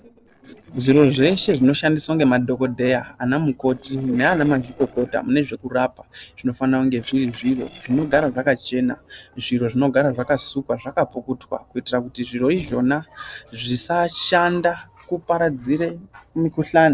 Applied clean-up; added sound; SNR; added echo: neural separator model SepFormer DNS4.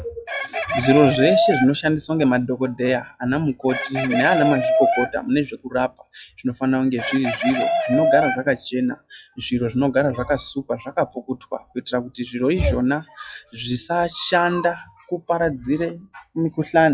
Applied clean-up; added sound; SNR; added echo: classical method log-MMSE.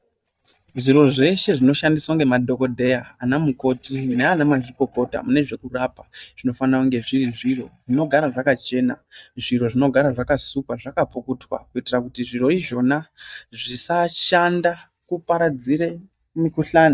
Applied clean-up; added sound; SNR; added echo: neural mask model DeepFilterNet 3.